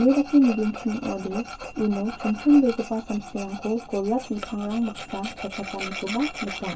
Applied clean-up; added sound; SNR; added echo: none; Tools; 13 dB; reverberation time 0.2 s.